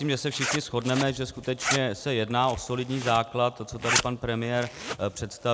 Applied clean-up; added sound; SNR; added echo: none; Zipper (clothing); 6 dB; none.